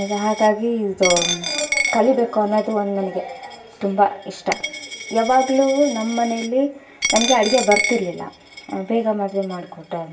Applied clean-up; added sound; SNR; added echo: none; Coin (dropping); 8 dB; reverberation time 0.2 s.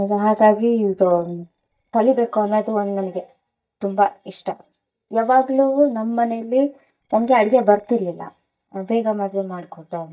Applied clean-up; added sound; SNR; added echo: neural mask model DeepFilterNet 3.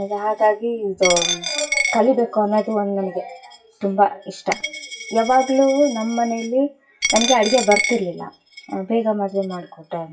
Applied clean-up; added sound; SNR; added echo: classical method WPE with log-MMSE.